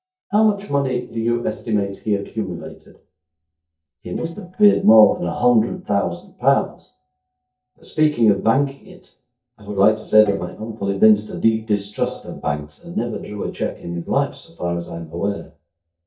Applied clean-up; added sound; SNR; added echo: neural mask model DeepFilterNet 3.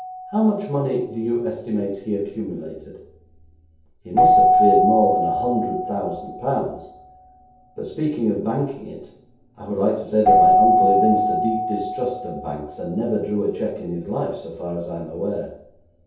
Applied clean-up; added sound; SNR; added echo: none; Keyboard (musical); -1 dB; reverberation time 0.7 s.